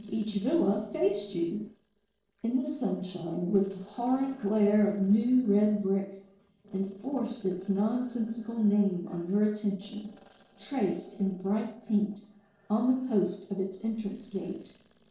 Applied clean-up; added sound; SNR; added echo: neural separator model SepFormer DNS4.